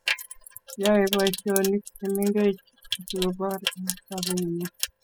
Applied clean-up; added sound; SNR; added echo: classical method spectral subtraction.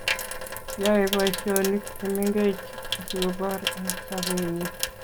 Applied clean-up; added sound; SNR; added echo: none; Sink (filling or washing) / Water tap, faucet; 5 dB; none.